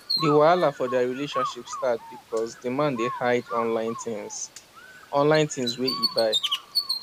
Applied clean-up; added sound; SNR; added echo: none; Bird; 7 dB; none.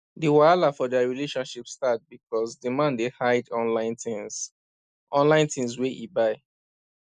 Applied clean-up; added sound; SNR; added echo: none; none; none; none.